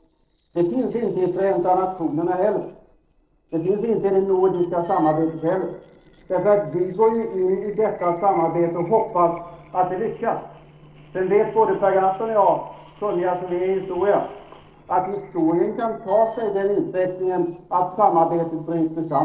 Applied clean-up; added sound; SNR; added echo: neural separator model SepFormer DNS4.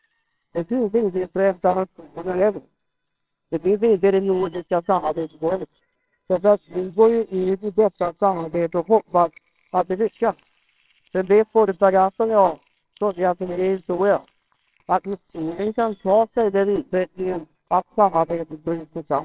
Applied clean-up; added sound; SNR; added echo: neural separator model SepFormer WHAMR!.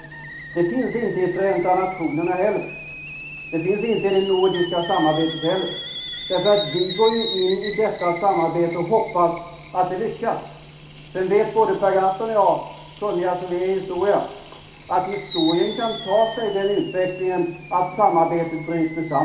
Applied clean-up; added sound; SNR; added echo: none; Boiling / Alarm; 13 dB; reverberation time 0.4 s.